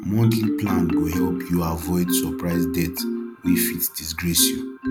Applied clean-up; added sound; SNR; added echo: none; Marimba, xylophone; 2 dB; none.